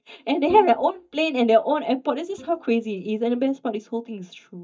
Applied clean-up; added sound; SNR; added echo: neural mask model DeepFilterNet 3.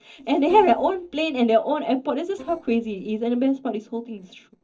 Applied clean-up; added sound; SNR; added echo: neural separator model SepFormer DNS4.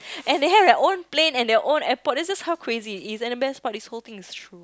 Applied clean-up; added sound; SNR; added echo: none; none; none; none.